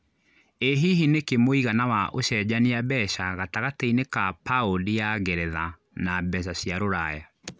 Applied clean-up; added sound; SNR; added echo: none; none; none; none.